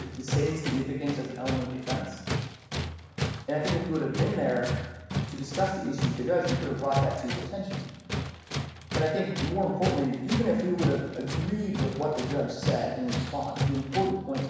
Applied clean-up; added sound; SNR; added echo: none; Tools; 3 dB; reverberation time 1.1 s.